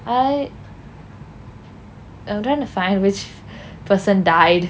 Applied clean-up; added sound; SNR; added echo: none; none; none; none.